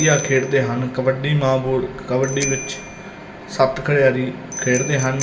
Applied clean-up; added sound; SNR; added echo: none; Bicycle bell; 12 dB; reverberation time 0.8 s.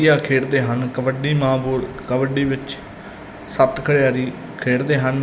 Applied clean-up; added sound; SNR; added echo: none; none; none; none.